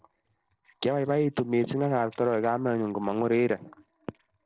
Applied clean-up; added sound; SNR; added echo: neural separator model SepFormer DNS4.